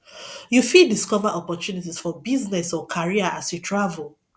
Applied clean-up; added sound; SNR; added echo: none; none; none; none.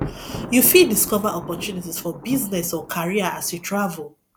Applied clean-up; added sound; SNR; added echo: none; Thunder; 13 dB; none.